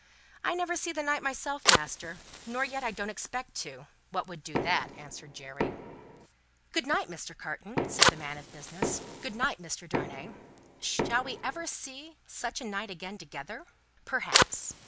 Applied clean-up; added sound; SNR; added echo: none; Fire + Knock; -1 dB; none.